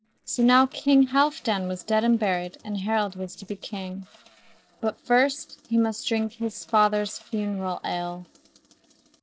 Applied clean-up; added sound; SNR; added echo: neural separator model SepFormer DNS4.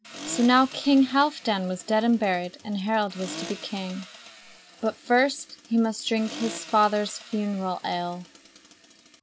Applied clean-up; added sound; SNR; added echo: none; Accelerating, revving, vroom; 17 dB; none.